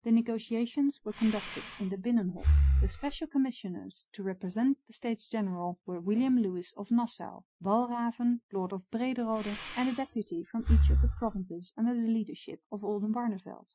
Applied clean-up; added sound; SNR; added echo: classical method Wiener filter.